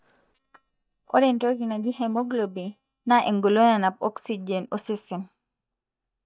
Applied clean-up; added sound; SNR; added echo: neural mask model DeepFilterNet 3.